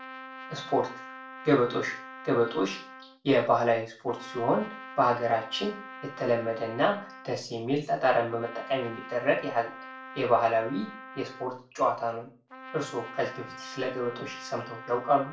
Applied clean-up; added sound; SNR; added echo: none; Trumpet; 15 dB; reverberation time 0.3 s.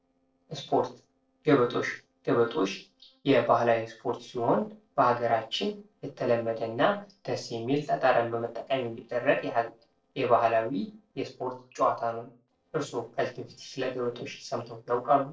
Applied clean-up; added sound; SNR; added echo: neural separator model SepFormer DNS4.